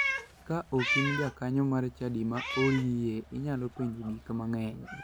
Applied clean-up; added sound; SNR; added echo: none; Meow; 6 dB; none.